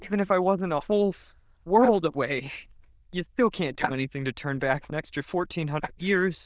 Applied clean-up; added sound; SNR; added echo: neural diffusion model UNIVERSE++.